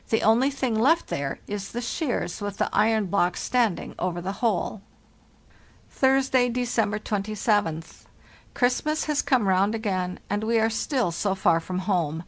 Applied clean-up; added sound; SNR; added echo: none; none; none; none.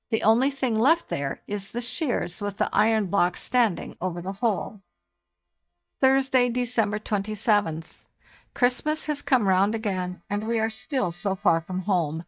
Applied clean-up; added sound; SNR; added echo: neural mask model DeepFilterNet 3.